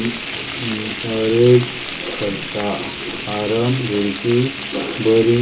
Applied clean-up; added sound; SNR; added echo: none; Frying (food); 9 dB; reverberation time 0.2 s.